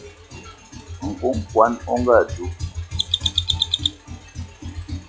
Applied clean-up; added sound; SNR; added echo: classical method log-MMSE.